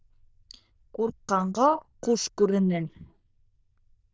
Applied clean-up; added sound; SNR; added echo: neural diffusion model UNIVERSE++.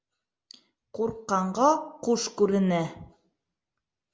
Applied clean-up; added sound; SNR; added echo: none; none; none; none.